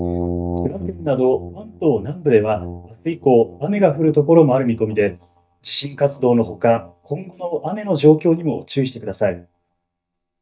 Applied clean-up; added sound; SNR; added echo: neural mask model DeepFilterNet 3.